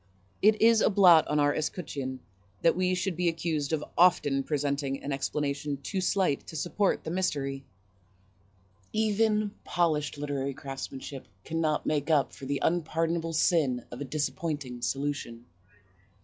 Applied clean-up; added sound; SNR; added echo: classical method log-MMSE.